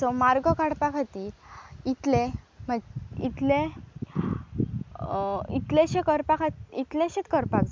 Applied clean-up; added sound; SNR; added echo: none; none; none; none.